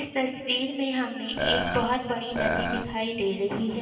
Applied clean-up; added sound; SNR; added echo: none; Burping, eructation; 0 dB; reverberation time 2.5 s.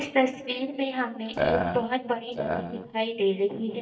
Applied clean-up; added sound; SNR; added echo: neural mask model DeepFilterNet 3.